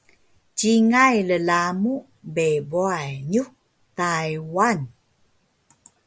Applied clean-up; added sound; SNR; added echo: none; none; none; none.